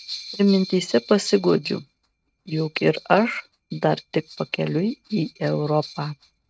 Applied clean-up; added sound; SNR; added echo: neural mask model RNNoise.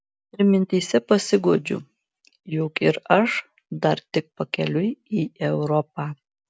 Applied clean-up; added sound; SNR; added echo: none; none; none; none.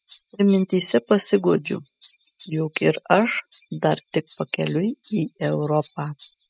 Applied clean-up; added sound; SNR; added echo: classical method spectral subtraction.